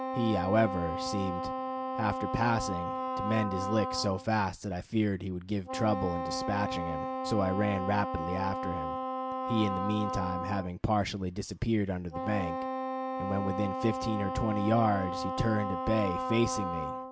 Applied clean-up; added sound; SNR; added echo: none; Wind instrument, woodwind instrument; 3 dB; none.